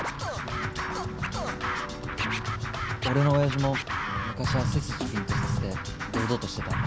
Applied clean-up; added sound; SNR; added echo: none; Scratching (performance technique); 0 dB; none.